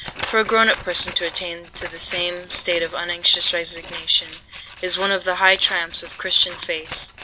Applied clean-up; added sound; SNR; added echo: none; Scissors; 14 dB; none.